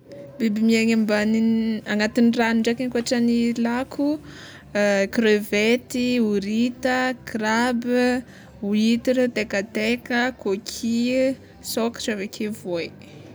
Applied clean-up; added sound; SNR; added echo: none; none; none; none.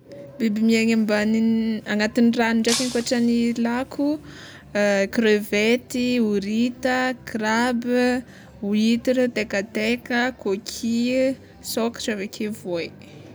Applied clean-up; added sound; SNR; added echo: none; Shatter; 9 dB; none.